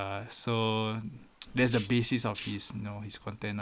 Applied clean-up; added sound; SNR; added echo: neural mask model Resemble Enhance denoiser.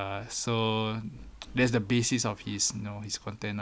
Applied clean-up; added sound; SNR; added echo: none; none; none; none.